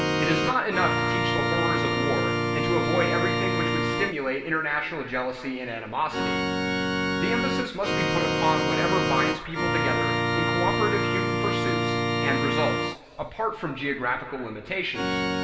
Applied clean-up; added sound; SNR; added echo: none; Organ; -3 dB; reverberation time 2.1 s.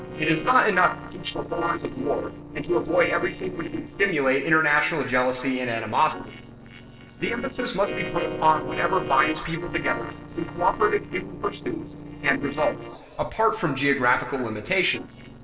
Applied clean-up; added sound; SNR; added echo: neural separator model SepFormer DNS4.